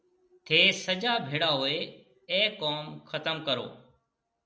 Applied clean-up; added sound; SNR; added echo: none; none; none; none.